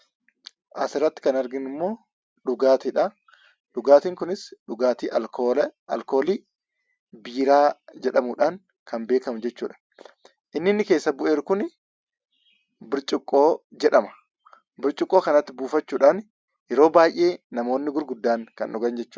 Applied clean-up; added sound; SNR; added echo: none; none; none; none.